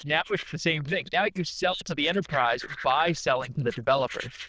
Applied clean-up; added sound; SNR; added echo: neural diffusion model UNIVERSE++.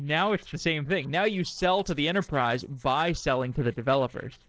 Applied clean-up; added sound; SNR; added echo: neural separator model SepFormer DNS4.